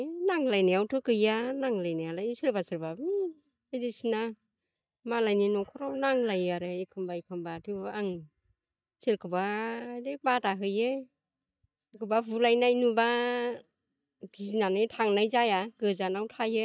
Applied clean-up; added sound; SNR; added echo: neural mask model DeepFilterNet 3.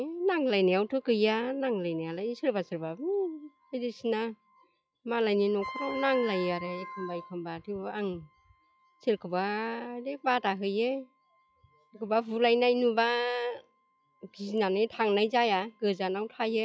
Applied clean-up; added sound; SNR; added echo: classical method log-MMSE.